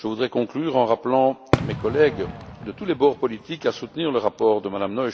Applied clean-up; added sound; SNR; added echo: none; Fireworks; 8 dB; none.